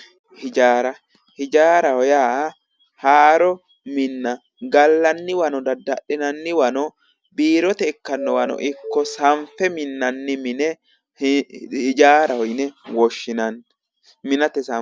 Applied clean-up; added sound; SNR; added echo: none; Doorbell; 13 dB; none.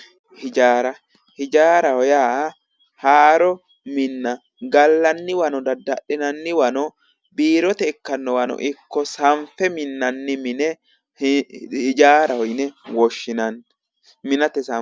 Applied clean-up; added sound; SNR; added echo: none; none; none; none.